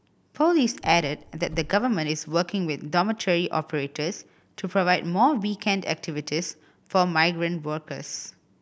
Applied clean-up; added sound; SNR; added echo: none; Car; 16 dB; none.